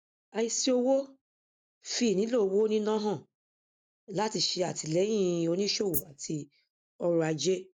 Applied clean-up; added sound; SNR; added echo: neural mask model DeepFilterNet 3.